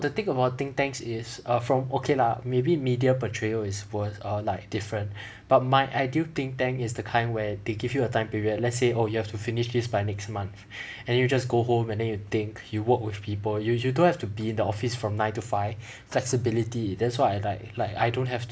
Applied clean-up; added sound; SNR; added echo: none; none; none; none.